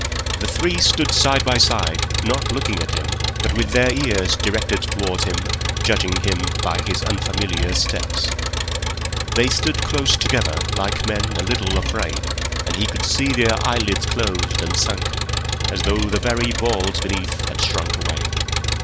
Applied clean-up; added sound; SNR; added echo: none; Engine; -1 dB; none.